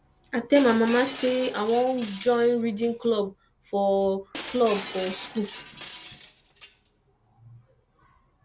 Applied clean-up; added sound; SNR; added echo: none; Shatter; 16 dB; none.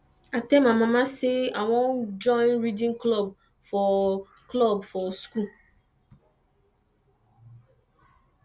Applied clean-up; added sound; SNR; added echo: none; none; none; none.